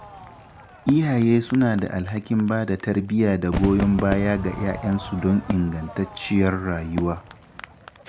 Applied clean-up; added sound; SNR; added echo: none; Crowd / Fireworks; 12 dB; none.